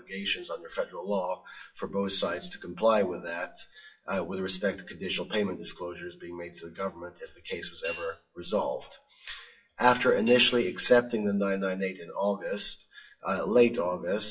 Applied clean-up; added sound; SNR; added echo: classical method WPE with log-MMSE.